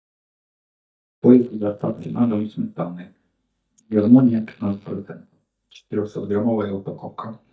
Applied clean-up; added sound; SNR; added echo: neural mask model DeepFilterNet 3.